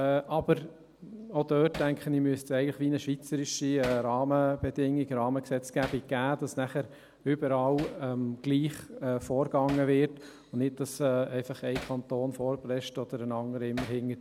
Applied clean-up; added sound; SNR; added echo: none; Hammer; 20 dB; none.